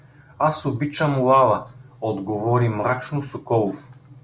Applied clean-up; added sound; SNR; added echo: none; none; none; none.